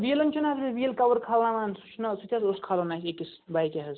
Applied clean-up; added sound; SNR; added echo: none; none; none; none.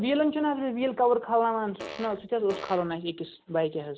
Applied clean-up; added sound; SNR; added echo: none; Fart; 13 dB; none.